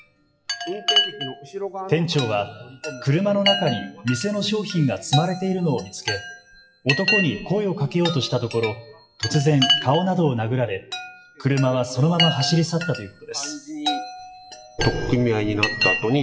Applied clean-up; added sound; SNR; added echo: classical method WPE with log-MMSE.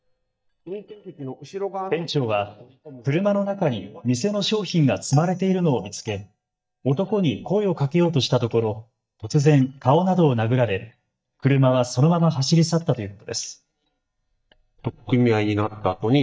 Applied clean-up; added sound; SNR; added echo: neural mask model DeepFilterNet 3.